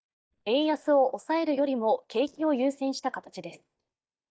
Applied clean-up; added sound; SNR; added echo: neural mask model DeepFilterNet 3.